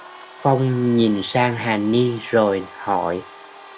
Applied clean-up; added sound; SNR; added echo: none; Domestic sounds, home sounds; 19 dB; none.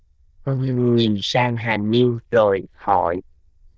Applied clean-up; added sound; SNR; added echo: neural diffusion model UNIVERSE++.